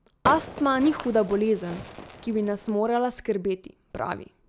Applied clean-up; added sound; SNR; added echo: none; Fireworks; 10 dB; none.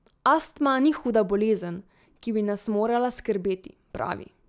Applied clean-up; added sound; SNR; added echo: none; none; none; none.